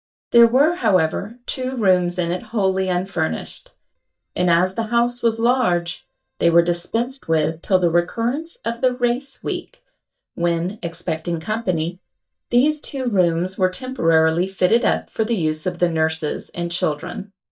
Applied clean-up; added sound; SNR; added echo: neural mask model DeepFilterNet 3.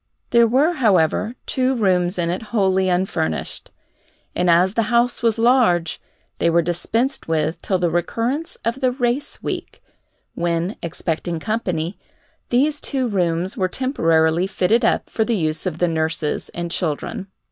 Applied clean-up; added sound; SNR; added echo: none; none; none; none.